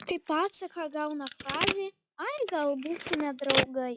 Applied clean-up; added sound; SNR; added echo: classical method log-MMSE.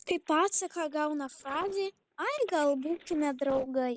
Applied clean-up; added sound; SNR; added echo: neural separator model SepFormer DNS4.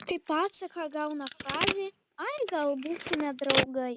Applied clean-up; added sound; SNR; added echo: none; Telephone; 3 dB; none.